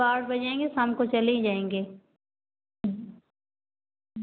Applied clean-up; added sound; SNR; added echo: none; none; none; none.